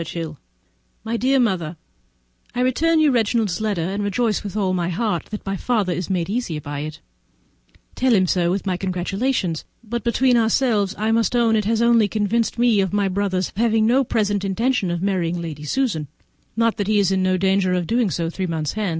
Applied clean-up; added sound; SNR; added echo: none; none; none; none.